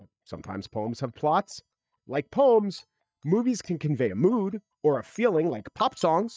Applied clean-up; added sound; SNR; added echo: neural mask model DeepFilterNet 3.